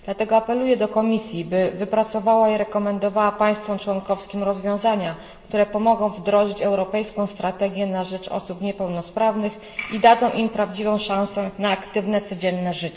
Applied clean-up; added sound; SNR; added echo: none; none; none; reverberation time 2.6 s.